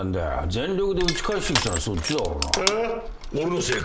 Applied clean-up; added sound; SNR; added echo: none; Crushing; 4 dB; none.